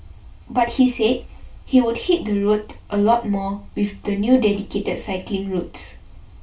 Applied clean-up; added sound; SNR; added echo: none; none; none; reverberation time 0.3 s.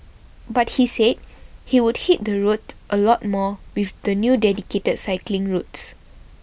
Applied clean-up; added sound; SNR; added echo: none; none; none; none.